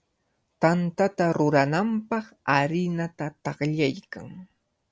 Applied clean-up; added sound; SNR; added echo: none; none; none; none.